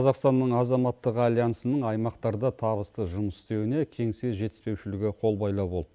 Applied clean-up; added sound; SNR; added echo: none; none; none; none.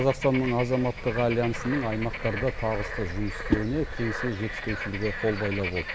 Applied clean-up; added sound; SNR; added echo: none; Whoosh, swoosh, swish + Bird / Frog; 5 dB; none.